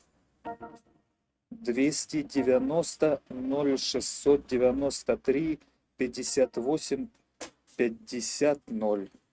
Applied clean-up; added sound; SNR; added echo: neural mask model RNNoise.